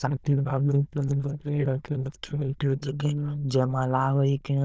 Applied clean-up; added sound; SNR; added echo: neural diffusion model UNIVERSE++.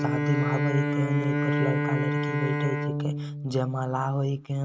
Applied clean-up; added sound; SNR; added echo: neural mask model RNNoise.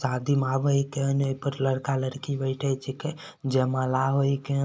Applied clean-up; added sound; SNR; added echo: none; none; none; none.